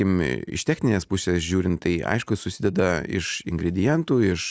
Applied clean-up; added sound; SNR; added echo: none; none; none; none.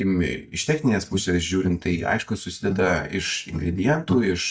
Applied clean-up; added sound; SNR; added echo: neural mask model DeepFilterNet 3.